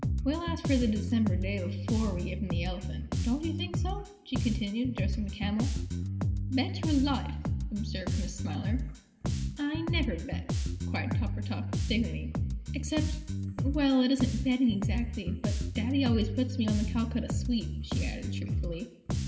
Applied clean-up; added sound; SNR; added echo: none; Bass guitar; 0 dB; reverberation time 2.9 s.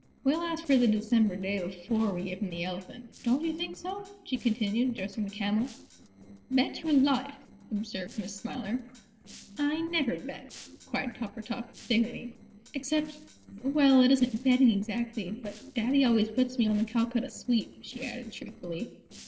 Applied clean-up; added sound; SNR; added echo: neural separator model SepFormer DNS4.